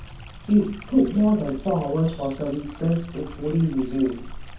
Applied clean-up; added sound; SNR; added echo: none; Stream; 15 dB; reverberation time 0.6 s.